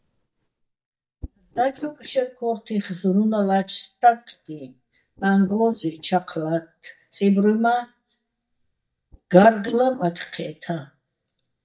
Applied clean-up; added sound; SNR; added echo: neural mask model DeepFilterNet 3.